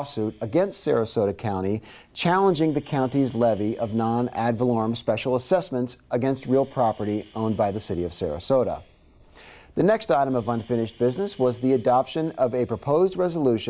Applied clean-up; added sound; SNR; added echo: neural mask model Resemble Enhance denoiser.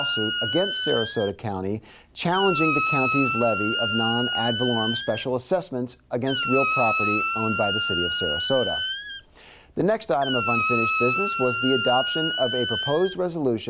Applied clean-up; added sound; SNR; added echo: none; Squeak; 2 dB; none.